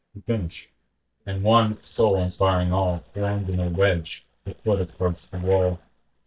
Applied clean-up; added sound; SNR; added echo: neural mask model DeepFilterNet 3.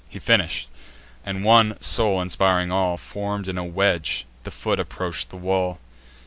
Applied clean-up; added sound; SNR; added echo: none; none; none; none.